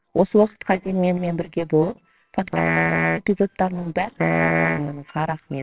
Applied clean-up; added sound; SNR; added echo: neural separator model SepFormer WHAMR!.